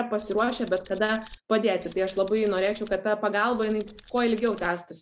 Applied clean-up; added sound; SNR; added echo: none; Tools; 17 dB; none.